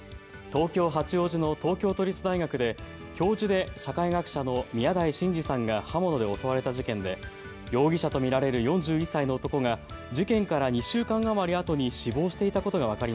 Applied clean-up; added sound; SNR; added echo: none; none; none; none.